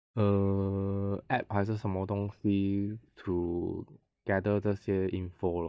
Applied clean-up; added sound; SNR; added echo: neural mask model DeepFilterNet 3.